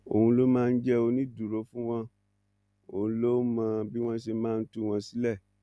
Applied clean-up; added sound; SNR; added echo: none; none; none; none.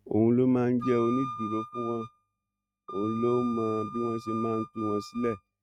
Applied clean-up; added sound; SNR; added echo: neural mask model RNNoise.